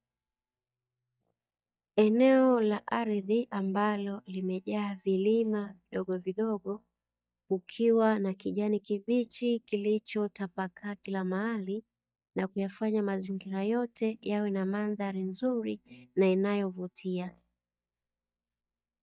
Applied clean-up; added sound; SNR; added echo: neural mask model DeepFilterNet 3.